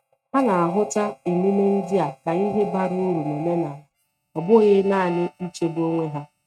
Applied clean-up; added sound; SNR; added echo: neural mask model RNNoise.